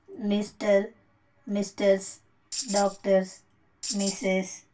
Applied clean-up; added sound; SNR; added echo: none; Tambourine; 7 dB; reverberation time 0.2 s.